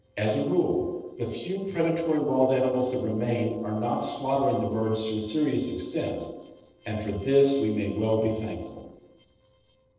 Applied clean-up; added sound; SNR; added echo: neural separator model SepFormer DNS4.